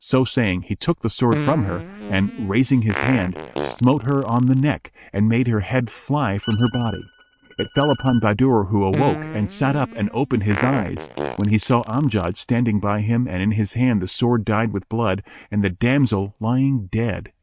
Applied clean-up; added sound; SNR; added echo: neural mask model RNNoise.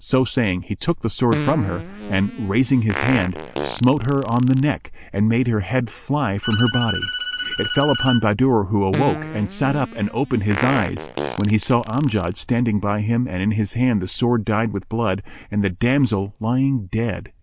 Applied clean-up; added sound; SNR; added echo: none; Bowed string instrument + Fart; 9 dB; none.